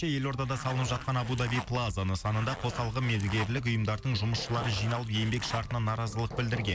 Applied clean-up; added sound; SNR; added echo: none; Hammer + Zipper (clothing); 12 dB; none.